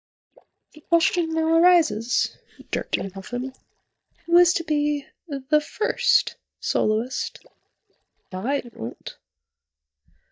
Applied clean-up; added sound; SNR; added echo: neural mask model DeepFilterNet 3.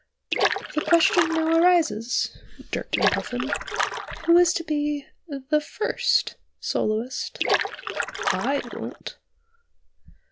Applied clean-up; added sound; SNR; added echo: none; Splash, splatter; 2 dB; none.